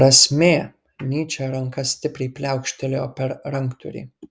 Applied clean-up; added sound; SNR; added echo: none; none; none; none.